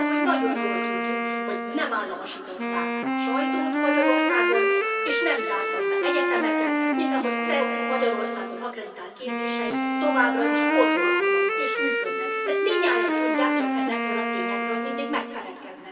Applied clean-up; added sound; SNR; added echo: none; Wind instrument, woodwind instrument; -4 dB; reverberation time 2.5 s.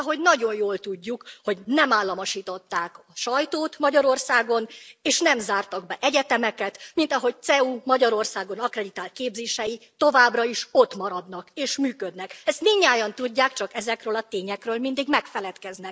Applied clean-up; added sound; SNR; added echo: none; none; none; none.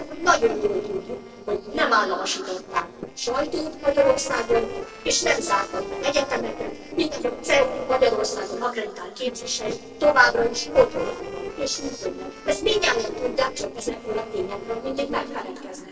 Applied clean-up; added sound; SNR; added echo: neural separator model SepFormer DNS4.